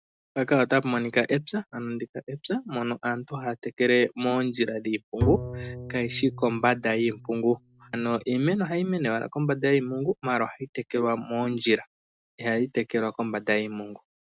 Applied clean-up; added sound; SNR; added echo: neural mask model RNNoise.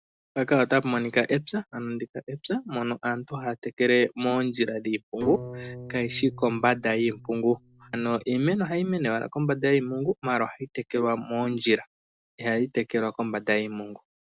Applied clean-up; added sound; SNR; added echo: neural separator model SepFormer DNS4.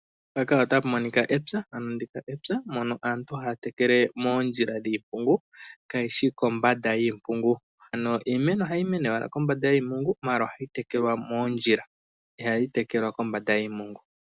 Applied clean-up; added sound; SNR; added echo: none; none; none; none.